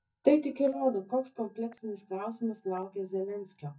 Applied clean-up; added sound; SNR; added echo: neural mask model DeepFilterNet 3.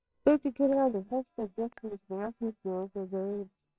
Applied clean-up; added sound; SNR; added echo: neural separator model SepFormer WHAMR!.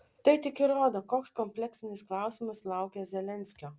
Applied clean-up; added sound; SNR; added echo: none; none; none; none.